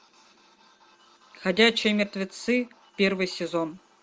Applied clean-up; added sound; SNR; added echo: none; none; none; none.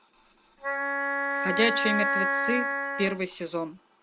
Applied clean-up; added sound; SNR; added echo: none; Wind instrument, woodwind instrument; -2 dB; none.